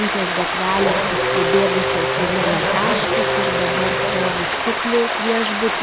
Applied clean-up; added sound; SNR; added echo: none; Stream + Race car, auto racing / Accelerating, revving, vroom; -4 dB; none.